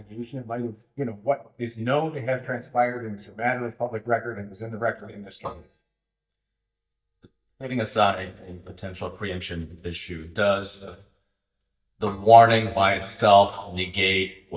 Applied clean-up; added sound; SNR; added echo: neural mask model DeepFilterNet 3.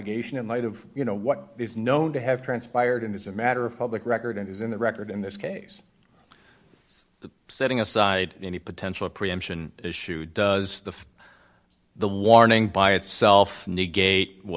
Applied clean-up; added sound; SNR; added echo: none; none; none; none.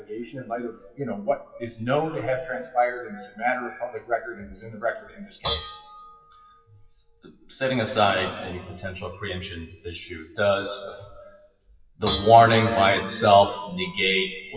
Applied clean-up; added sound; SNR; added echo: classical method WPE with log-MMSE.